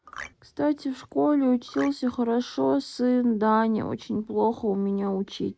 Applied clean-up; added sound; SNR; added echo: neural mask model RNNoise.